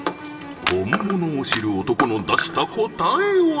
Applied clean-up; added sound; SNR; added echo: none; Clapping; 8 dB; reverberation time 1.4 s.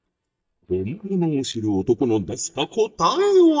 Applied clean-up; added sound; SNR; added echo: neural mask model DeepFilterNet 3.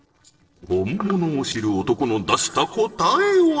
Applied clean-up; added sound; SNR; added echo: neural separator model SepFormer DNS4.